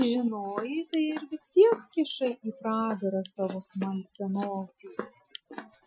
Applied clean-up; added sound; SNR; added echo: classical method Wiener filter.